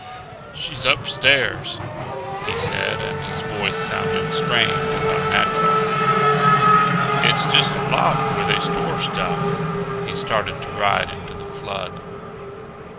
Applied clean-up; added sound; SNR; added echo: none; Race car, auto racing / Accelerating, revving, vroom; -3 dB; none.